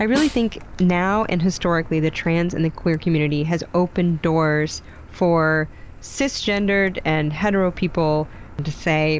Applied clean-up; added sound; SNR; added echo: none; Snare drum + Car; 16 dB; none.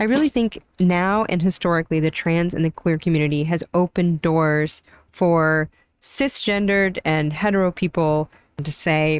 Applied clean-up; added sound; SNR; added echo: neural mask model RNNoise.